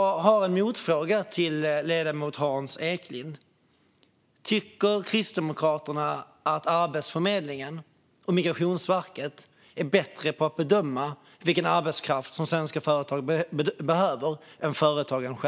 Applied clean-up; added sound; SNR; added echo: none; none; none; none.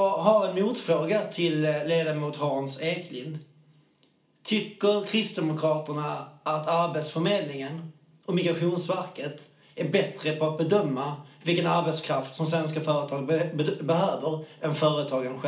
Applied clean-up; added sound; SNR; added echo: none; none; none; reverberation time 0.4 s.